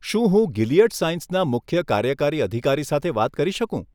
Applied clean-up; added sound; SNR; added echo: none; none; none; none.